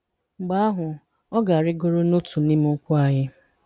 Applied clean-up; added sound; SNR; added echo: none; none; none; none.